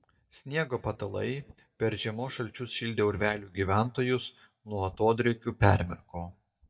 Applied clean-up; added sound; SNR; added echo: neural mask model DeepFilterNet 3.